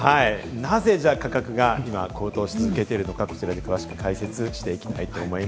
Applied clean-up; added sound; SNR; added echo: none; none; none; none.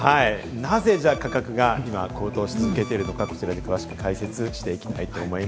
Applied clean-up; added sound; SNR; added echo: none; Bowed string instrument + Alarm; 17 dB; none.